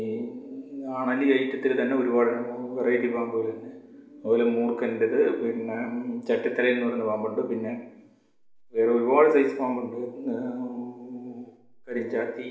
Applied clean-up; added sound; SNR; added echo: none; none; none; reverberation time 0.7 s.